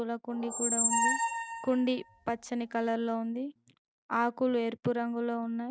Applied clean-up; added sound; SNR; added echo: none; Squeak; 0 dB; none.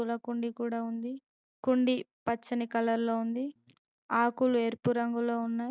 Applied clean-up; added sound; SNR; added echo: none; none; none; none.